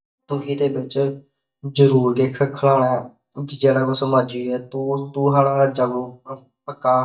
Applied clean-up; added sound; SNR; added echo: neural mask model DeepFilterNet 3.